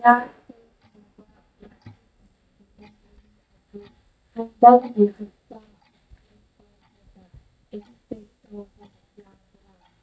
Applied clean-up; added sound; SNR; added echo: neural mask model DeepFilterNet 3.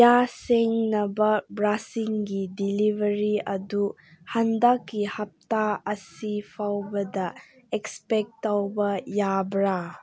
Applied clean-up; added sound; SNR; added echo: none; none; none; none.